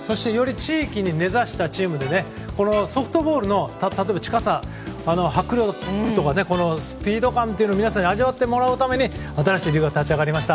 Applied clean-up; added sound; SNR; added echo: none; none; none; none.